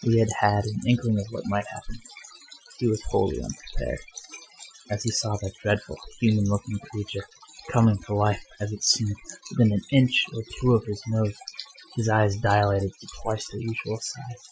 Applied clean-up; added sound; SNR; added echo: classical method Wiener filter.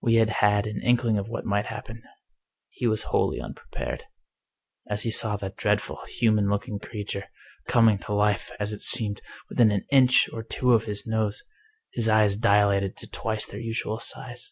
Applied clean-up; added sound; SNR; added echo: none; none; none; none.